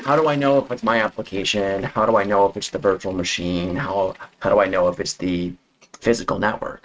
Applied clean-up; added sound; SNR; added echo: neural mask model RNNoise.